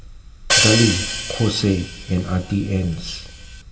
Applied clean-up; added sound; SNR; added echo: none; Hi-hat; 2 dB; reverberation time 1.4 s.